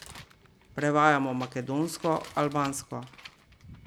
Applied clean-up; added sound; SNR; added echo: none; Crumpling, crinkling + Wind; 20 dB; none.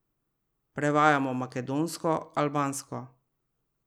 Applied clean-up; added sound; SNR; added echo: none; none; none; none.